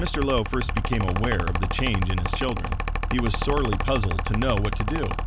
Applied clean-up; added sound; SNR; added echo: none; Mechanical fan; -1 dB; none.